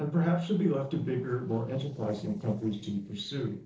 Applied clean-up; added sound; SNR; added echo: neural separator model SepFormer DNS4.